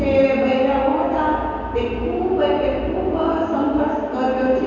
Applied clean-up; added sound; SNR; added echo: none; none; none; reverberation time 2.2 s.